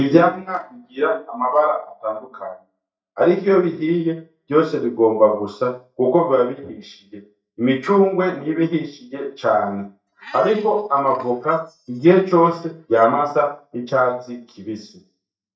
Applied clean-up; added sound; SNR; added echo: neural mask model DeepFilterNet 3.